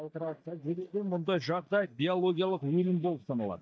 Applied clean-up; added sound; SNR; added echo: neural mask model DeepFilterNet 3.